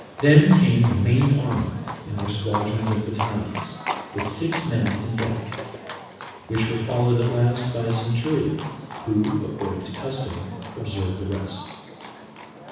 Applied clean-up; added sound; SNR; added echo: none; Livestock, farm animals, working animals; 12 dB; reverberation time 1.1 s.